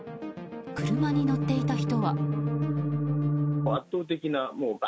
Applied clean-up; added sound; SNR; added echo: none; Organ; -4 dB; none.